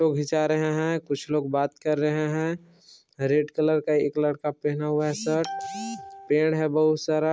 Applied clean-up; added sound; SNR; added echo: none; none; none; none.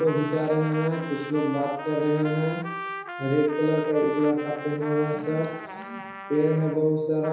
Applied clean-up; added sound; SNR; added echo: none; Trumpet; 12 dB; reverberation time 1.0 s.